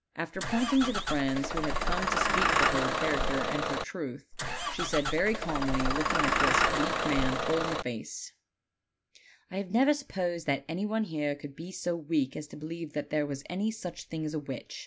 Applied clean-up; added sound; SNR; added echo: none; Engine starting / Bus; -3 dB; none.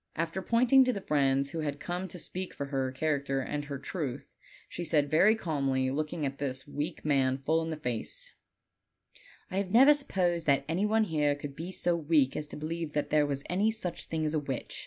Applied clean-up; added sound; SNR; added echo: none; none; none; none.